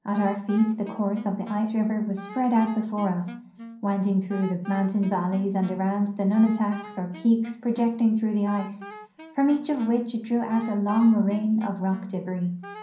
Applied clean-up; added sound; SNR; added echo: none; Wind instrument, woodwind instrument; 18 dB; reverberation time 0.6 s.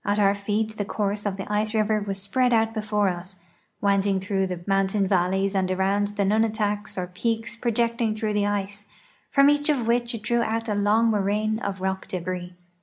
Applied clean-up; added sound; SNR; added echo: none; none; none; none.